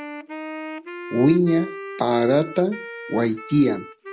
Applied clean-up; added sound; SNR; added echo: none; Wind instrument, woodwind instrument; 13 dB; none.